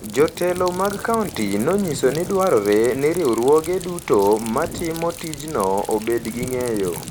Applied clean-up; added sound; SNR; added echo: none; Thunder + Rain; 13 dB; none.